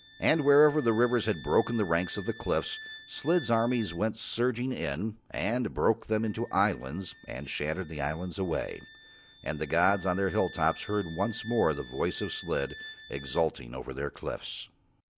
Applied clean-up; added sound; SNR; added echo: none; Wind instrument, woodwind instrument; 19 dB; none.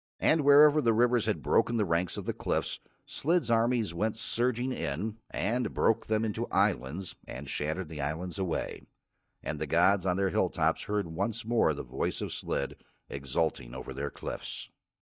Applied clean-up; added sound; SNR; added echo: neural mask model DeepFilterNet 3.